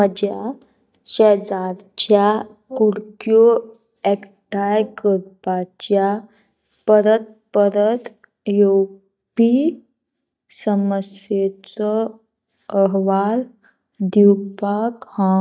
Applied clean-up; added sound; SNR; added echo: neural mask model DeepFilterNet 3.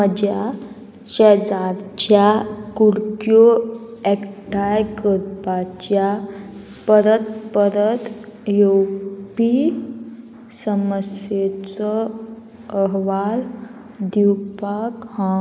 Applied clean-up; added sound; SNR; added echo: none; none; none; none.